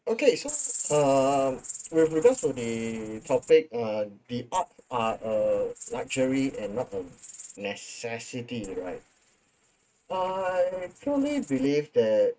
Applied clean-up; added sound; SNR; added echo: neural mask model RNNoise.